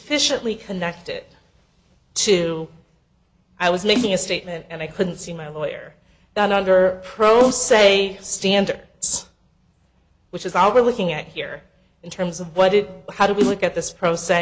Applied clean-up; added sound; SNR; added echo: none; Snare drum; 6 dB; none.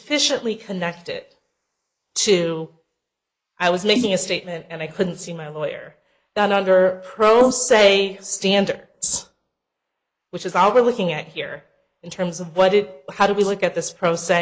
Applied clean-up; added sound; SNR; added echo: neural mask model Resemble Enhance denoiser.